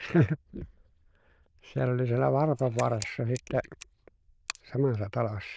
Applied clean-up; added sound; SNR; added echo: neural diffusion model UNIVERSE++.